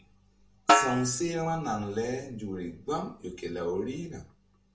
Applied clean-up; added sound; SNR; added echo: none; Snare drum; -4 dB; reverberation time 0.2 s.